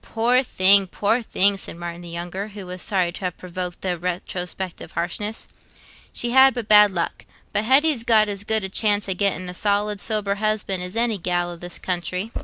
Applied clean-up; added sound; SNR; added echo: none; none; none; none.